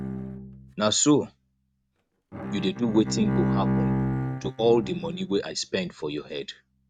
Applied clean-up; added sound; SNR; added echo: neural mask model RNNoise.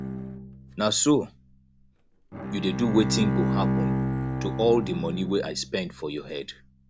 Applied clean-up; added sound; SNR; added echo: none; Bowed string instrument; 2 dB; none.